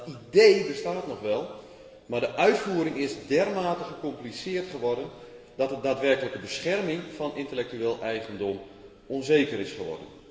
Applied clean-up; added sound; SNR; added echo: none; none; none; reverberation time 2.7 s.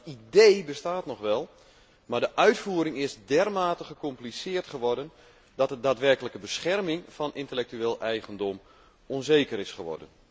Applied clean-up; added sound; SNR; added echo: none; none; none; none.